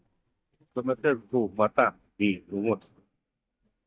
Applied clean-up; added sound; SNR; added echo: neural mask model DeepFilterNet 3.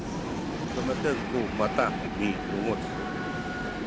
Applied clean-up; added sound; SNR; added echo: none; Train; 0 dB; none.